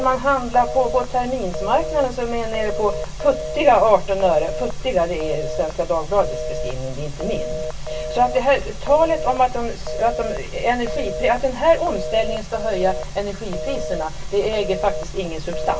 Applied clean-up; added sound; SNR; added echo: none; Telephone; 10 dB; reverberation time 0.1 s.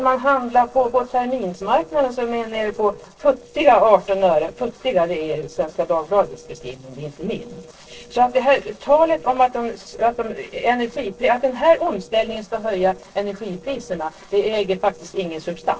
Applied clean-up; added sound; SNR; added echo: neural separator model SepFormer DNS4.